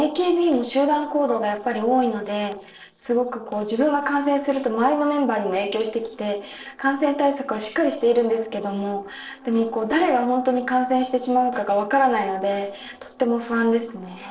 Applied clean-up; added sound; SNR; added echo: neural separator model SepFormer DNS4.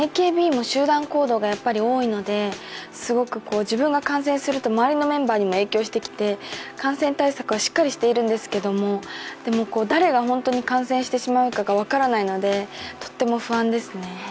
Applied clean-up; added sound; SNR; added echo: none; none; none; none.